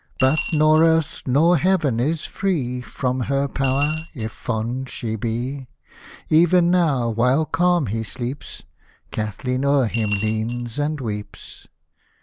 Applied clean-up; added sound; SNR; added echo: none; Coin (dropping) / Glass; 9 dB; none.